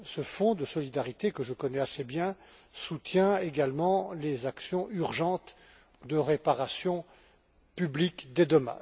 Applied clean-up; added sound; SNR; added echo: none; none; none; none.